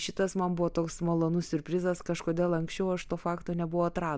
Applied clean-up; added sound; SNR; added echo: none; none; none; none.